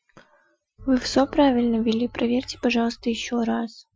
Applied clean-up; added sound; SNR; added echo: classical method Wiener filter.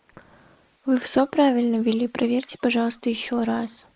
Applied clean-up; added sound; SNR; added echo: neural mask model Resemble Enhance denoiser.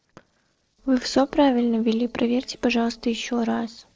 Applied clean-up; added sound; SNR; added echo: neural separator model SepFormer DNS4.